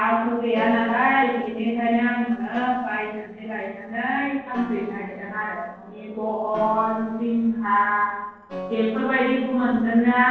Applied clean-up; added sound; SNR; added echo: neural separator model SepFormer DNS4.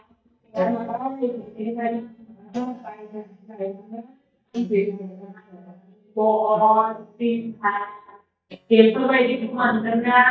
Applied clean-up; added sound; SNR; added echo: neural mask model DeepFilterNet 3.